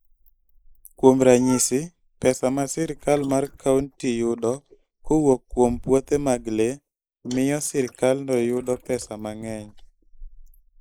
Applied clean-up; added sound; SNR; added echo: neural mask model Resemble Enhance denoiser.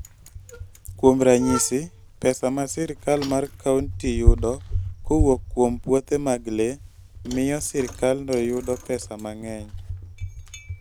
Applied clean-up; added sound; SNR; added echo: none; Bicycle; 5 dB; none.